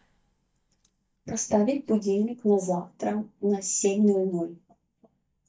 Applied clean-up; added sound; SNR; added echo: neural mask model DeepFilterNet 3.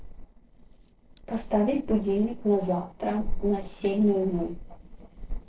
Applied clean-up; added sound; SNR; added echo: neural separator model SepFormer DNS4.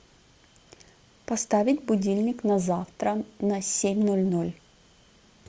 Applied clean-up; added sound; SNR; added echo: none; none; none; none.